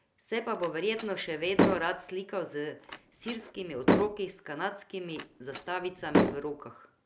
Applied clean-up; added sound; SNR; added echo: none; Slam; -2 dB; none.